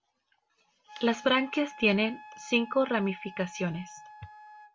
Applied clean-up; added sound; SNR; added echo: none; Wind instrument, woodwind instrument; 18 dB; none.